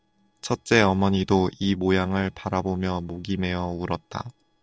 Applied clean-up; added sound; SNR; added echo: neural separator model SepFormer DNS4.